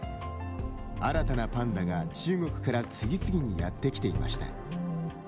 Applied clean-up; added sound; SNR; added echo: none; none; none; none.